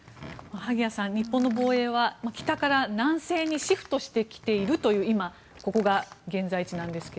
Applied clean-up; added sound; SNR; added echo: none; Door; 20 dB; none.